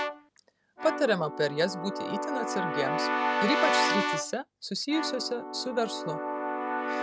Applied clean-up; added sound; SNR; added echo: none; Keyboard (musical) / Brass instrument; -1 dB; none.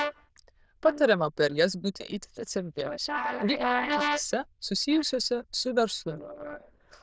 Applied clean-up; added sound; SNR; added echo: neural diffusion model UNIVERSE++.